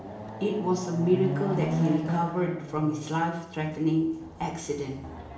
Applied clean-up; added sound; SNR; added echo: none; Chatter / Car passing by / Motorcycle / Traffic noise, roadway noise / Accelerating, revving, vroom; 6 dB; reverberation time 0.7 s.